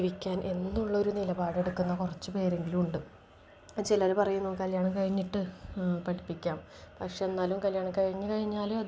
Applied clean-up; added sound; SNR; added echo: none; Dog; 18 dB; none.